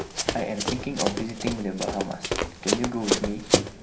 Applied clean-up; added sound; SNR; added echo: none; Run; -3 dB; reverberation time 0.3 s.